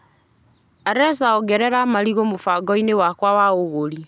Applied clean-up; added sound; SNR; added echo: none; none; none; none.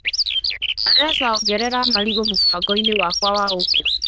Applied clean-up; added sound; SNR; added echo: neural diffusion model UNIVERSE++.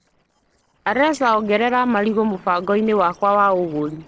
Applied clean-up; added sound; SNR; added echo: neural separator model SepFormer DNS4.